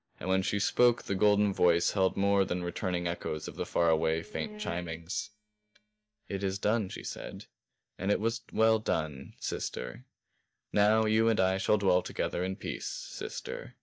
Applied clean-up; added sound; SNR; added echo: neural mask model DeepFilterNet 3.